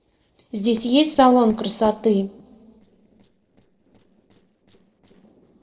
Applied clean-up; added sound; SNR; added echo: neural separator model SepFormer DNS4.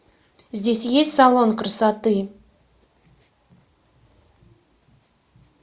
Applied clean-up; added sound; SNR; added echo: none; none; none; none.